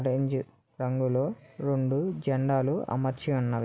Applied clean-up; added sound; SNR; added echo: none; none; none; none.